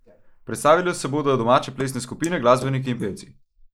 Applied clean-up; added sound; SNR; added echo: neural mask model Resemble Enhance denoiser.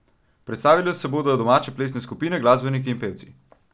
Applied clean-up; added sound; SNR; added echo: none; none; none; none.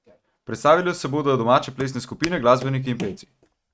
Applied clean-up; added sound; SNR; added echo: neural mask model RNNoise.